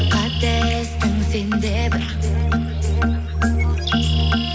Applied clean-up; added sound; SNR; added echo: none; Bird; 14 dB; none.